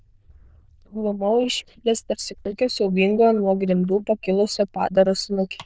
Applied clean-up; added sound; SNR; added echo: neural diffusion model UNIVERSE++.